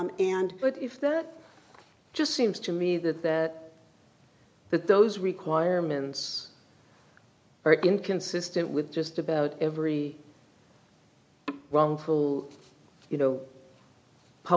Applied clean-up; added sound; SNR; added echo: none; none; none; none.